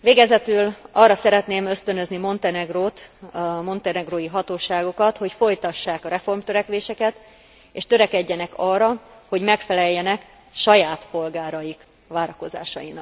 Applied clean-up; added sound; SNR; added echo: none; none; none; none.